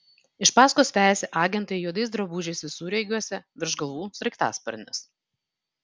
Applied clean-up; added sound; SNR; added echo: none; none; none; none.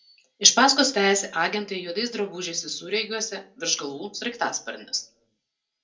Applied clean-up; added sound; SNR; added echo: none; none; none; reverberation time 0.2 s.